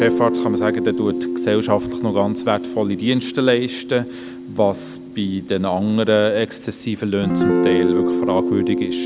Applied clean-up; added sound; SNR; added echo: none; Guitar; 2 dB; none.